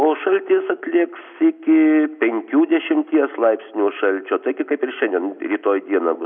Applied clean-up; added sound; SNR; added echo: none; none; none; none.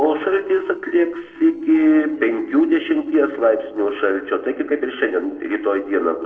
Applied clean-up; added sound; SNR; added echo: neural separator model SepFormer DNS4.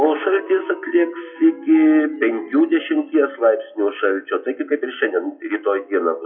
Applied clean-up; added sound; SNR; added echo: classical method WPE with log-MMSE.